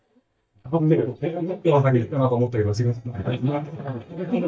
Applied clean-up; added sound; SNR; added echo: neural mask model DeepFilterNet 3.